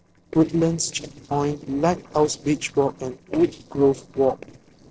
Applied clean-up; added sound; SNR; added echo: neural separator model SepFormer DNS4.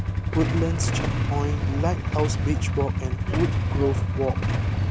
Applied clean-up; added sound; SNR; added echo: none; Idling / Engine starting / Motorcycle / Accelerating, revving, vroom; -5 dB; none.